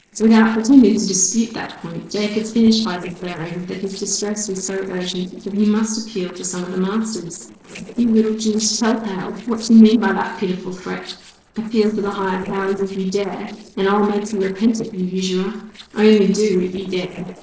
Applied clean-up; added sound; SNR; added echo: neural separator model SepFormer DNS4.